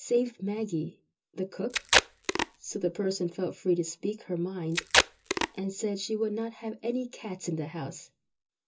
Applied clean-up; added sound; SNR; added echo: none; Packing tape, duct tape; -5 dB; reverberation time 0.2 s.